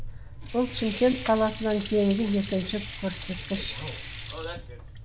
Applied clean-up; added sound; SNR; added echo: none; Sink (filling or washing) / Water; 5 dB; none.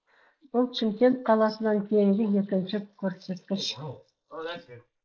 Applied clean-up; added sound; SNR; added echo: neural mask model Resemble Enhance denoiser.